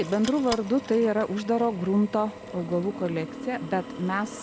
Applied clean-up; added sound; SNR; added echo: none; Drill; 13 dB; none.